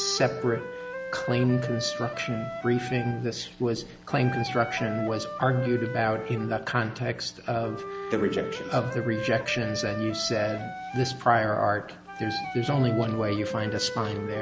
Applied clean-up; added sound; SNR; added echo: none; Wind instrument, woodwind instrument; 8 dB; none.